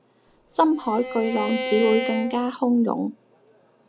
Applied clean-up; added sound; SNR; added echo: none; Bowed string instrument; 6 dB; none.